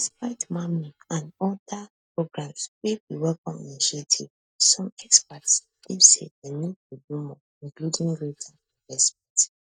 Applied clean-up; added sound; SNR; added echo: neural mask model DeepFilterNet 3.